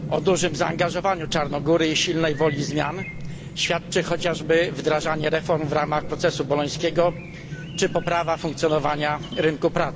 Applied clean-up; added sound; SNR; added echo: none; Chirp, tweet; 9 dB; none.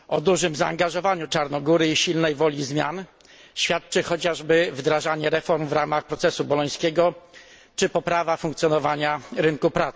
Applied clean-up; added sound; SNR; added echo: none; none; none; none.